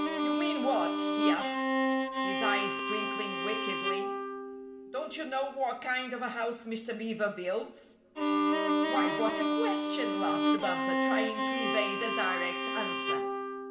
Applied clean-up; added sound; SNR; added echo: none; Bowed string instrument; -4 dB; reverberation time 1.6 s.